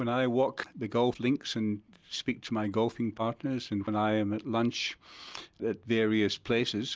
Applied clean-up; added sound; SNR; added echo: none; none; none; none.